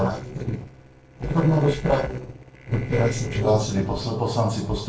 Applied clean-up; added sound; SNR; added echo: neural separator model SepFormer DNS4.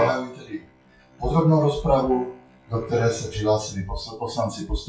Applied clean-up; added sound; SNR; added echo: classical method WPE with log-MMSE.